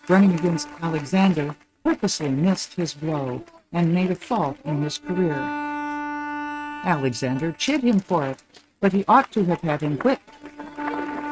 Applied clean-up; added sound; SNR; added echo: neural mask model RNNoise.